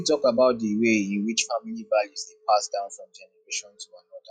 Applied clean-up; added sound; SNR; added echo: classical method log-MMSE.